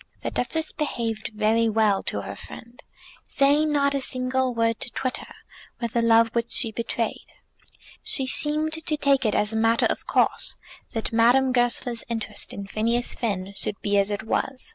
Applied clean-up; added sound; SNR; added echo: none; none; none; none.